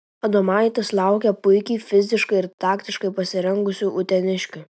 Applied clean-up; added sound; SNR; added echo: none; none; none; none.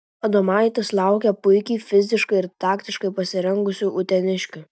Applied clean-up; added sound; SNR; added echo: neural mask model DeepFilterNet 3.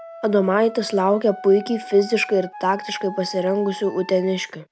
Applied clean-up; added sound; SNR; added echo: none; Wind instrument, woodwind instrument; 16 dB; none.